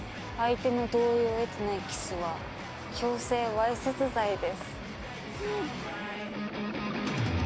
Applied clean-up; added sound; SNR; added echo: none; none; none; none.